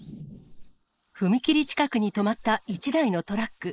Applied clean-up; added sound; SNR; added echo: neural mask model Resemble Enhance denoiser.